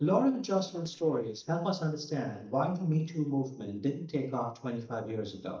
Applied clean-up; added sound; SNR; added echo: neural mask model DeepFilterNet 3.